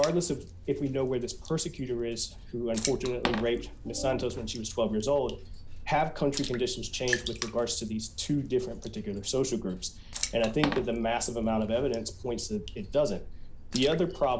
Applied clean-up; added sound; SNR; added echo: none; Water / Splash, splatter; 9 dB; none.